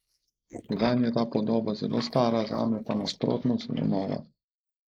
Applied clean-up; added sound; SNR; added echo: neural mask model Resemble Enhance denoiser.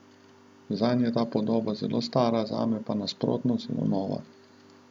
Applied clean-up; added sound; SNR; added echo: none; none; none; none.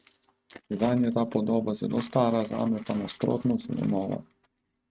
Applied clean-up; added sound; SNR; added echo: neural mask model RNNoise.